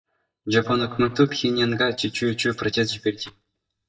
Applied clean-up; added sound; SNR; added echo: neural mask model DeepFilterNet 3.